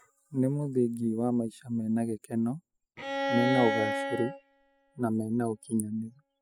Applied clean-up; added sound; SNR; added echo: classical method spectral subtraction.